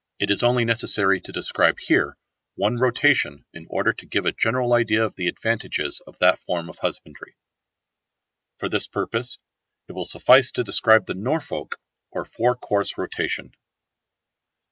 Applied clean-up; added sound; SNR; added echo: none; none; none; none.